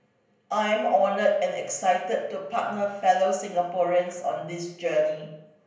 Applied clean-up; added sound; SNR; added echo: none; none; none; reverberation time 0.8 s.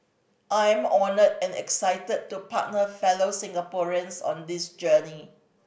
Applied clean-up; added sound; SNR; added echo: none; none; none; none.